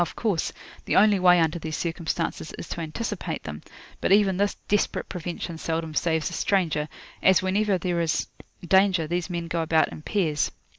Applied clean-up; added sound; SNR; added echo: none; none; none; none.